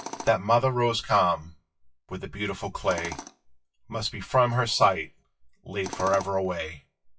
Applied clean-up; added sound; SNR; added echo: classical method WPE with log-MMSE.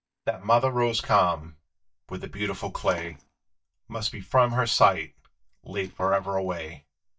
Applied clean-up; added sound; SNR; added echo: neural mask model DeepFilterNet 3.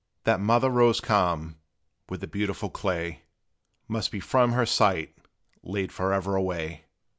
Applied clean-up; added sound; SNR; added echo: none; none; none; none.